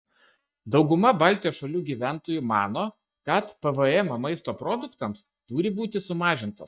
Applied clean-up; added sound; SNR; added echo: neural mask model DeepFilterNet 3.